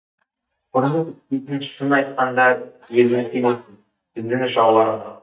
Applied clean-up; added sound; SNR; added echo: neural mask model DeepFilterNet 3.